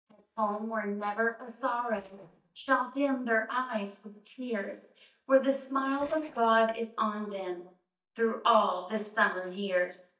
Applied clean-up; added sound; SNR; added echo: neural mask model DeepFilterNet 3.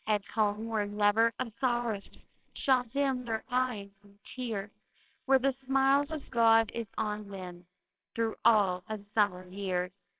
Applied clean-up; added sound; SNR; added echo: neural separator model SepFormer WHAMR!.